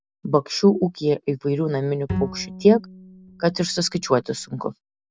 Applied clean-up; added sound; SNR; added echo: none; Bowed string instrument; 11 dB; none.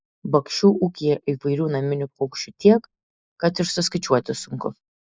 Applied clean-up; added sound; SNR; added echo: neural mask model Resemble Enhance denoiser.